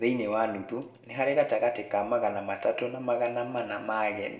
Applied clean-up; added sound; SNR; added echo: none; none; none; reverberation time 0.6 s.